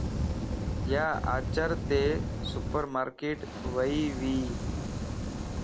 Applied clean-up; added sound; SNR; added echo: none; Fire; 1 dB; none.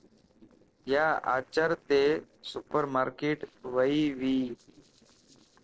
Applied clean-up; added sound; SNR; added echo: neural separator model SepFormer DNS4.